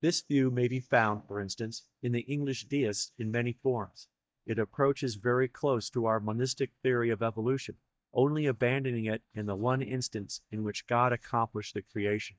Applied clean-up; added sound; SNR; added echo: neural mask model DeepFilterNet 3.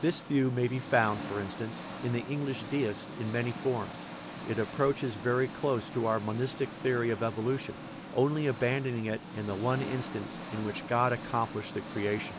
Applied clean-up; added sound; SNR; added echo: none; Engine; 10 dB; none.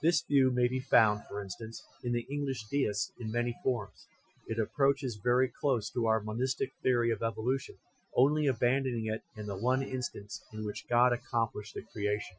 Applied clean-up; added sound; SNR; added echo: classical method Wiener filter.